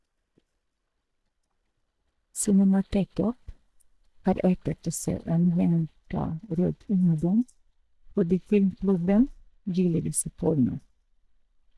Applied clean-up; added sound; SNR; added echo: neural mask model DeepFilterNet 3.